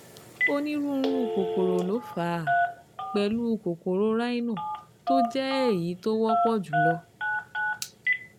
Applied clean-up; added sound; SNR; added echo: none; Telephone; 2 dB; none.